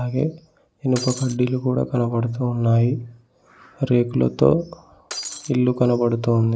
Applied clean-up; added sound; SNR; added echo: none; Shatter; 11 dB; none.